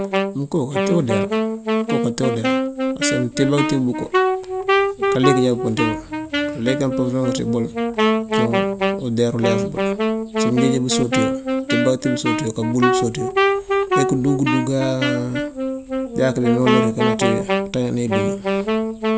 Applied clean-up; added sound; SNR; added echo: none; Wind instrument, woodwind instrument; -1 dB; none.